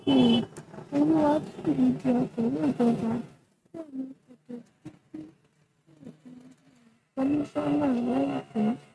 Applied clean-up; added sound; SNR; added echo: neural mask model RNNoise.